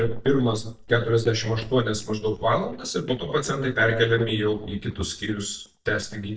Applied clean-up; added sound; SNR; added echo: neural mask model DeepFilterNet 3.